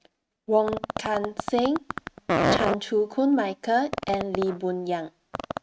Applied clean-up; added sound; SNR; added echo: neural mask model RNNoise.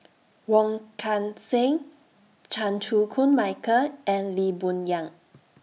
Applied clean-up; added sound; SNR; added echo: none; none; none; none.